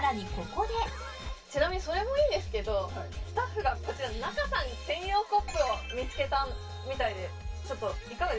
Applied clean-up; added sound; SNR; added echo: none; Cough; 19 dB; reverberation time 0.1 s.